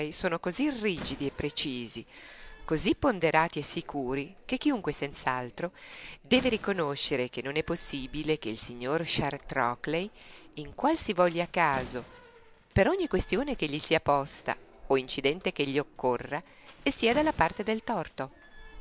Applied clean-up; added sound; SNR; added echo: none; Slam; 18 dB; none.